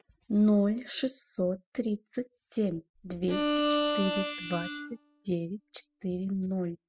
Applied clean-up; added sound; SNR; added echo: classical method spectral subtraction.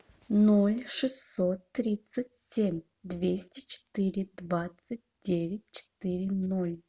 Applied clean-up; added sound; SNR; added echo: none; none; none; none.